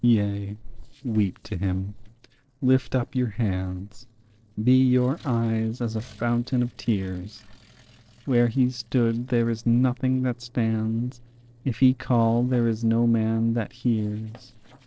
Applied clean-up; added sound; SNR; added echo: neural separator model SepFormer DNS4.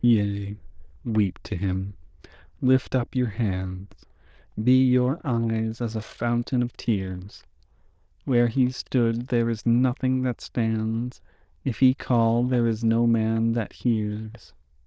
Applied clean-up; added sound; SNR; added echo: neural diffusion model UNIVERSE++.